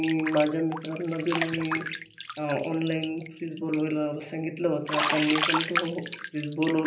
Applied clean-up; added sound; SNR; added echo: none; Bathtub (filling or washing); 4 dB; reverberation time 0.5 s.